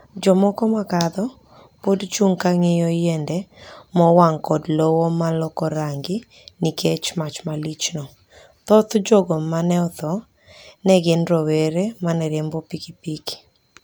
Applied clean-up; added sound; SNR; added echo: none; none; none; none.